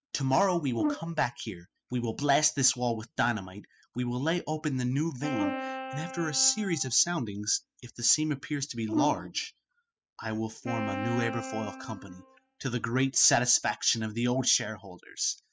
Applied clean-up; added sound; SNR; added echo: classical method spectral subtraction.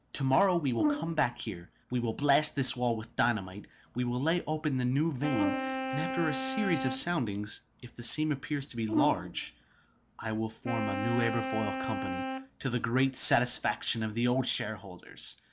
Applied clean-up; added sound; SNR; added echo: none; Wind instrument, woodwind instrument + Brass instrument; 5 dB; none.